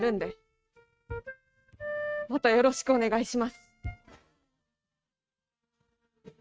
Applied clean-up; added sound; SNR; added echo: neural mask model RNNoise.